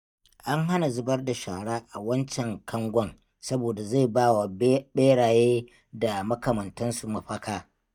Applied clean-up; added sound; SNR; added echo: neural mask model DeepFilterNet 3.